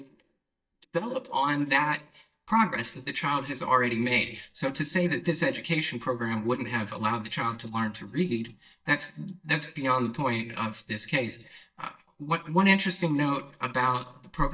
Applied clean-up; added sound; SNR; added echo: neural mask model DeepFilterNet 3.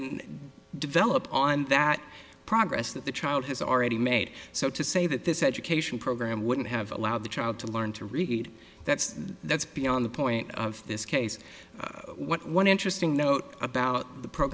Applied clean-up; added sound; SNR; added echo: none; none; none; none.